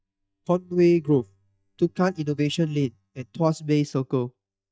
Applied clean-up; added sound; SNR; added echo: neural mask model DeepFilterNet 3.